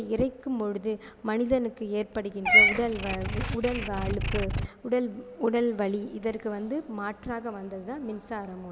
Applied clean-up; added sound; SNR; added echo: none; Meow / Purr; 1 dB; none.